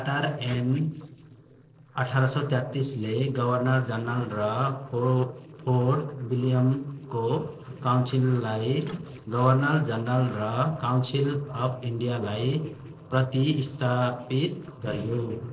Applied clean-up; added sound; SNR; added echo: neural separator model SepFormer DNS4.